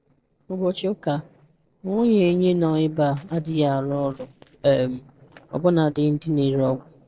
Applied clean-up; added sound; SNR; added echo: neural separator model SepFormer DNS4.